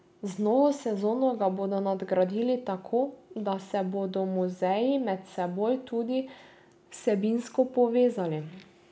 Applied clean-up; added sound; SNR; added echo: none; none; none; none.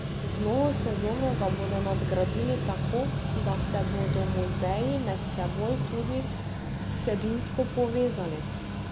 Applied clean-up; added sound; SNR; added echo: none; Mechanical fan; -1 dB; none.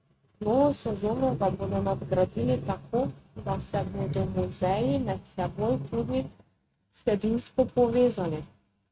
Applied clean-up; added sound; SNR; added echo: neural mask model RNNoise.